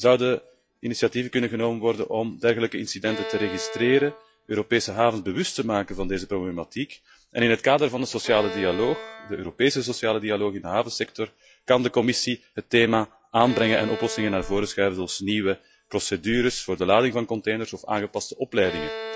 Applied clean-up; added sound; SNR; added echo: classical method log-MMSE.